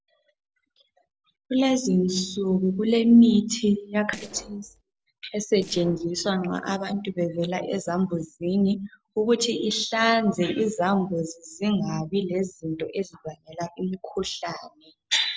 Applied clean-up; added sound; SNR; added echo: neural separator model SepFormer DNS4.